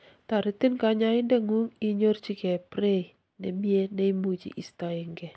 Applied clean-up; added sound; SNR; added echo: none; none; none; none.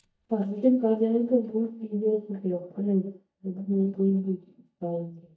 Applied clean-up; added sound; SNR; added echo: neural mask model DeepFilterNet 3.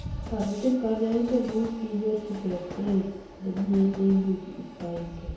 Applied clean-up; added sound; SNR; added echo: none; Train; 13 dB; reverberation time 0.9 s.